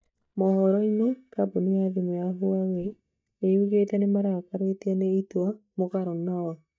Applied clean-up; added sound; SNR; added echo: neural mask model DeepFilterNet 3.